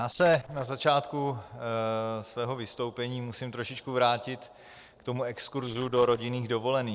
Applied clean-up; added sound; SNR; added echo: neural separator model SepFormer DNS4.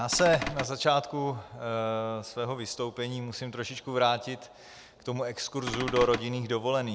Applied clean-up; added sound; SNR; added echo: none; Cupboard open or close / Door; 5 dB; none.